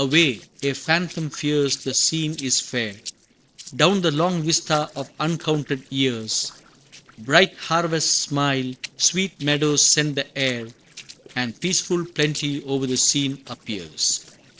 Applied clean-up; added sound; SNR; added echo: neural separator model SepFormer DNS4.